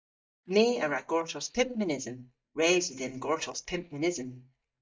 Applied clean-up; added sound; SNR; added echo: neural mask model DeepFilterNet 3.